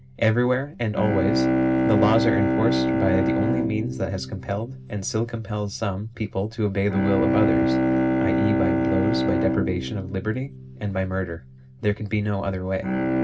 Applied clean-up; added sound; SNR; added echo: none; Bowed string instrument; -1 dB; reverberation time 0.4 s.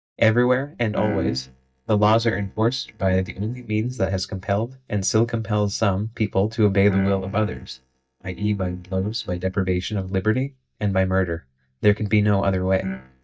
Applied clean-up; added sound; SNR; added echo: neural mask model DeepFilterNet 3.